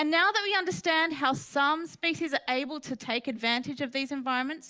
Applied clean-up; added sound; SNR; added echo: neural mask model Resemble Enhance denoiser.